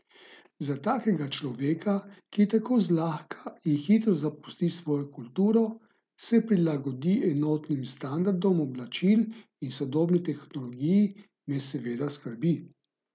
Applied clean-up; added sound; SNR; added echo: none; none; none; none.